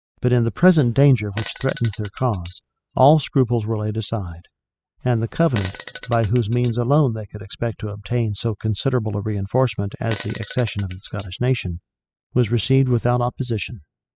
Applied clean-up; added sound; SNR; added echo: classical method spectral subtraction.